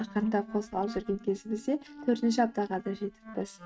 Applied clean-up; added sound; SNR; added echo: neural mask model RNNoise.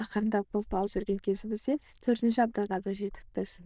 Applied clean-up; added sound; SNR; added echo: neural diffusion model UNIVERSE++.